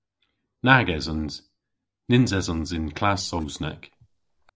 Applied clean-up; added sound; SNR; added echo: neural separator model SepFormer DNS4.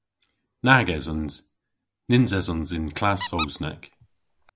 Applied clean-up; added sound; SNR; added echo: none; Squeak; 11 dB; none.